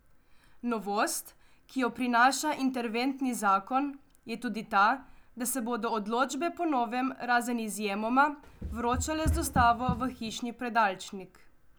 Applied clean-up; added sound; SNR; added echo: none; Run; 4 dB; none.